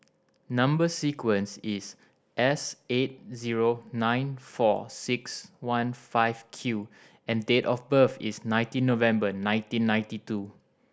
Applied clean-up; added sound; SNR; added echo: none; none; none; none.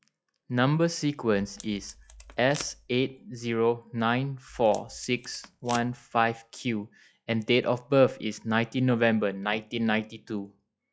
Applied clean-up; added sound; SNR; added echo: classical method log-MMSE.